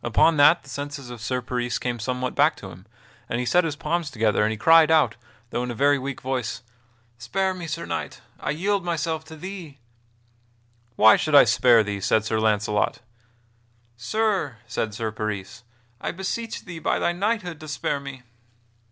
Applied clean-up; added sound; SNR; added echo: none; none; none; none.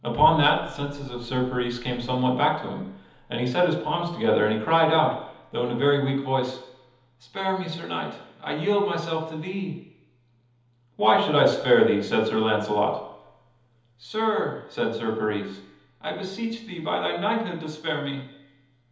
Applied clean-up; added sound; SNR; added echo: none; none; none; reverberation time 1.3 s.